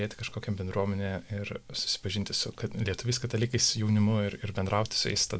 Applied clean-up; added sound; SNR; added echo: none; none; none; none.